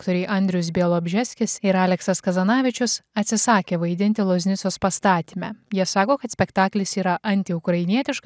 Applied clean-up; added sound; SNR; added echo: none; none; none; none.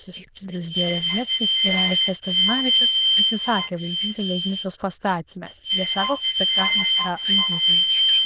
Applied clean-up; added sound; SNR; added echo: neural diffusion model UNIVERSE++.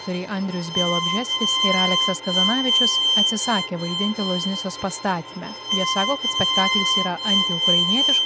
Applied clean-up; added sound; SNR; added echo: none; Bowed string instrument; -4 dB; none.